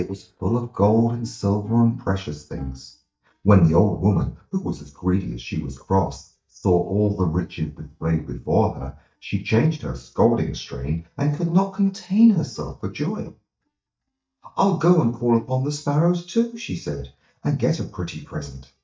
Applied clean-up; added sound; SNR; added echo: neural mask model DeepFilterNet 3.